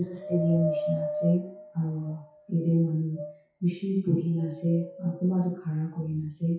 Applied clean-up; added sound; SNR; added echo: classical method WPE with log-MMSE.